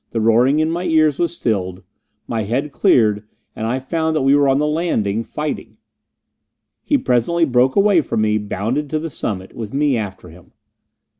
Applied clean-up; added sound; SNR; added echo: none; none; none; none.